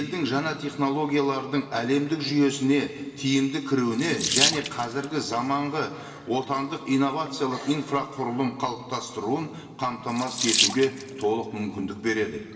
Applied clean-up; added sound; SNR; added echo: none; Sink (filling or washing) / Water tap, faucet; 8 dB; reverberation time 2.0 s.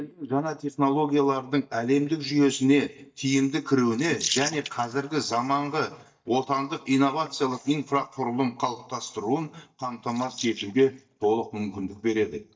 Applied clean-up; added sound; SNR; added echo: neural mask model DeepFilterNet 3.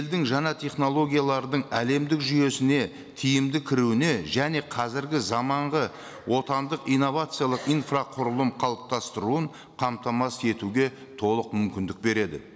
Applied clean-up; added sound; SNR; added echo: none; none; none; none.